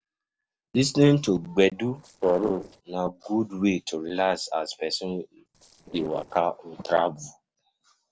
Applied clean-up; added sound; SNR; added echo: neural separator model SepFormer DNS4.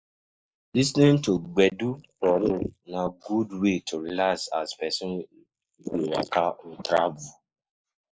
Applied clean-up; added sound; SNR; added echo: neural mask model Resemble Enhance denoiser.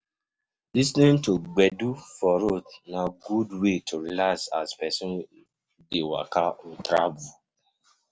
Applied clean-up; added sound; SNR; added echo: none; none; none; none.